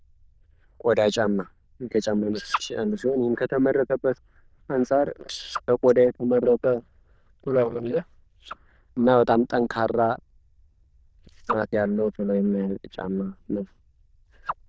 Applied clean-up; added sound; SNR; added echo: neural diffusion model UNIVERSE++.